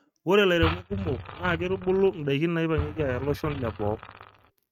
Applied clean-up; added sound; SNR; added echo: neural mask model RNNoise.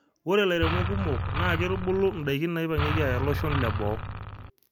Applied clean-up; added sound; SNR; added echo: none; Engine; 1 dB; none.